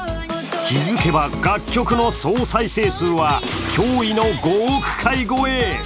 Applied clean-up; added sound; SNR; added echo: none; none; none; none.